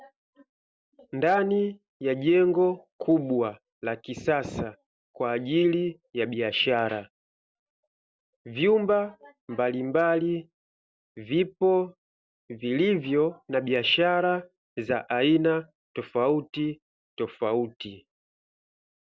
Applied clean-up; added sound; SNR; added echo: none; none; none; none.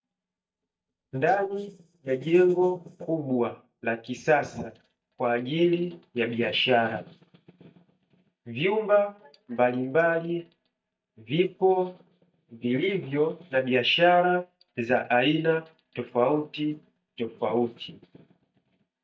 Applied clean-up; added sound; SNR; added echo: neural mask model DeepFilterNet 3.